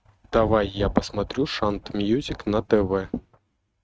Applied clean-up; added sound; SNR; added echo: neural mask model RNNoise.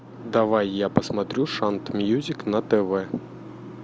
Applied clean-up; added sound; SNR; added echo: none; none; none; none.